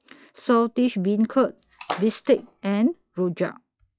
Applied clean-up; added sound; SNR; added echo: classical method log-MMSE.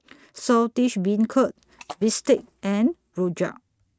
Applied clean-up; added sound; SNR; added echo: neural mask model RNNoise.